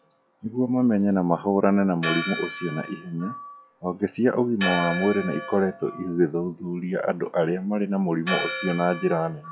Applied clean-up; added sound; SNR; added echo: classical method log-MMSE.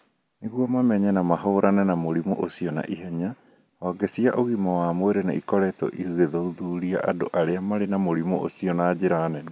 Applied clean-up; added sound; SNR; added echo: none; none; none; none.